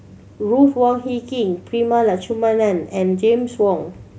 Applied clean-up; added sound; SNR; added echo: none; none; none; none.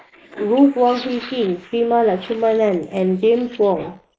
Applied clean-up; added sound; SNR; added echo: neural mask model Resemble Enhance denoiser.